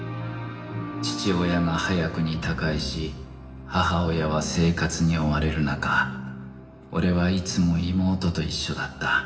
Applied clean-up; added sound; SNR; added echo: none; none; none; reverberation time 1.0 s.